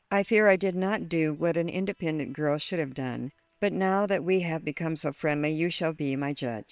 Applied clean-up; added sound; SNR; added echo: neural separator model SepFormer WHAM!.